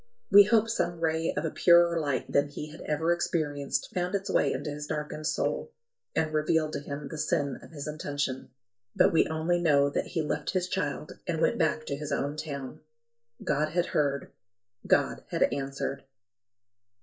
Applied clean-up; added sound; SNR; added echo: neural mask model DeepFilterNet 3.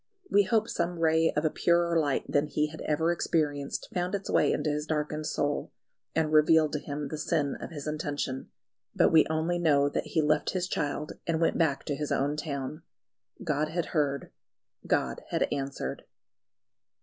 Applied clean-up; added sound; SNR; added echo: none; none; none; none.